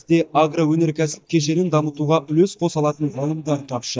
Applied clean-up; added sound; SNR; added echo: neural mask model DeepFilterNet 3.